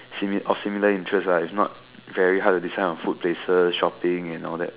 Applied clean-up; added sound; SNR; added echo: none; none; none; none.